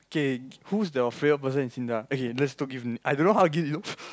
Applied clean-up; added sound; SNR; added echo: none; none; none; none.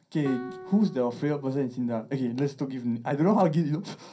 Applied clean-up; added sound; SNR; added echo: none; Guitar; 19 dB; reverberation time 0.3 s.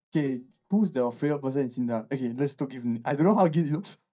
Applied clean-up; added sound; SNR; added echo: neural mask model DeepFilterNet 3.